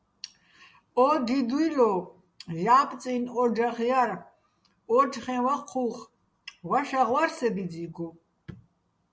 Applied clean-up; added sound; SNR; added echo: none; none; none; none.